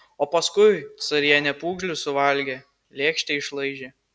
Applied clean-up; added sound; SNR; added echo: none; none; none; none.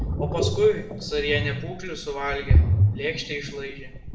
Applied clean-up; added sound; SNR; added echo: none; Ocean; -4 dB; reverberation time 0.6 s.